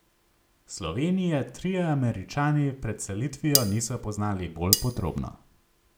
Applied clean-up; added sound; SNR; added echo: none; Cutlery, silverware; -1 dB; none.